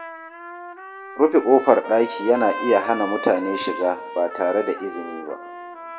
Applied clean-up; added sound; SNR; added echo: none; Trumpet; 11 dB; reverberation time 1.2 s.